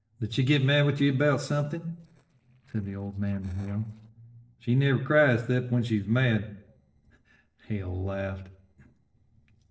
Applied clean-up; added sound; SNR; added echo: neural separator model SepFormer DNS4.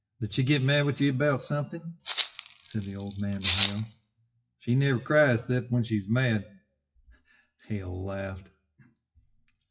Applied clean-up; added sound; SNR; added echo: classical method WPE with log-MMSE.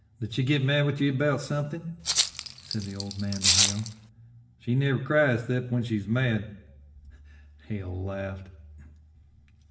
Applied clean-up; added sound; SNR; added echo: none; Rattle (instrument); -2 dB; reverberation time 0.7 s.